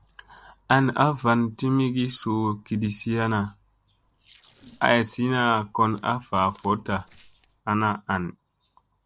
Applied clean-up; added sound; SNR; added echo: neural separator model SepFormer DNS4.